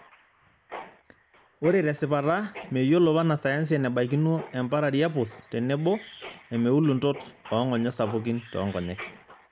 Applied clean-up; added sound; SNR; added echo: none; Mechanisms; 20 dB; none.